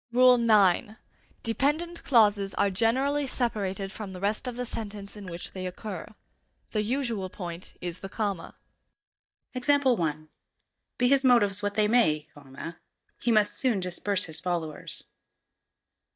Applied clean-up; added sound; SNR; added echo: neural mask model DeepFilterNet 3.